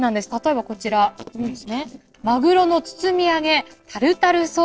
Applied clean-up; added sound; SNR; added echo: neural separator model SepFormer DNS4.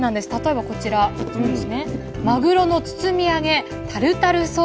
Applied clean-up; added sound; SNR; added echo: none; none; none; none.